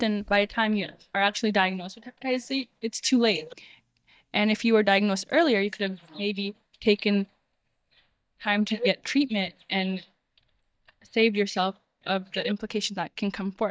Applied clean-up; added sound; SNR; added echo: neural mask model DeepFilterNet 3.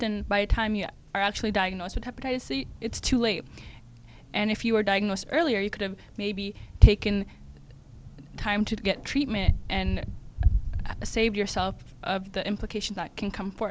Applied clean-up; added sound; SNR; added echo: none; none; none; none.